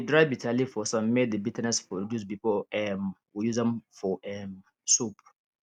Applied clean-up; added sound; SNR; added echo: none; none; none; none.